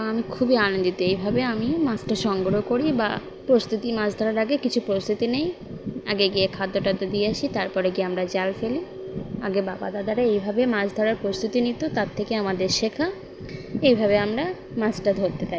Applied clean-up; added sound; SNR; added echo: none; none; none; none.